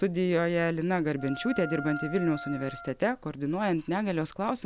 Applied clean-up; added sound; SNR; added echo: none; Wind instrument, woodwind instrument; 12 dB; none.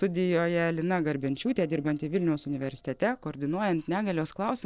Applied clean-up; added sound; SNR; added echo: neural separator model SepFormer DNS4.